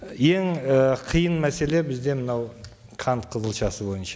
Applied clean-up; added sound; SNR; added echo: none; none; none; none.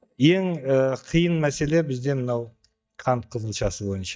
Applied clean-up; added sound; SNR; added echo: neural mask model DeepFilterNet 3.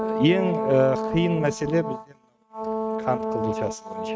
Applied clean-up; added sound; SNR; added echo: neural mask model RNNoise.